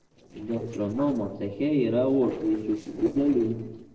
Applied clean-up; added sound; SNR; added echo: neural separator model SepFormer DNS4.